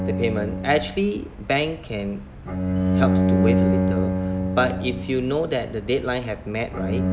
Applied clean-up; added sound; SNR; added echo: none; Bowed string instrument; -1 dB; none.